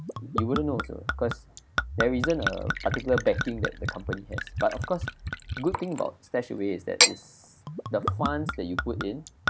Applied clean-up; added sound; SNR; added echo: none; Gurgling / Chink, clink / Liquid; 0 dB; none.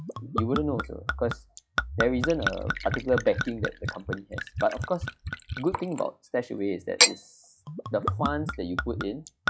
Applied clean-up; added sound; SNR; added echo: classical method log-MMSE.